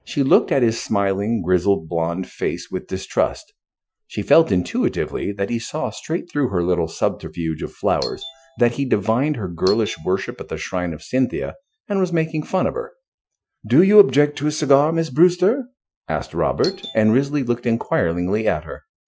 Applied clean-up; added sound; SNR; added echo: classical method Wiener filter.